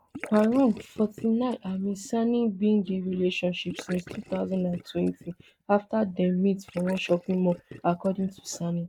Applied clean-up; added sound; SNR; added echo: neural mask model Resemble Enhance denoiser.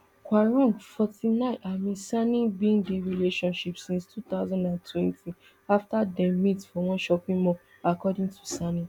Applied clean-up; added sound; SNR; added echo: none; none; none; none.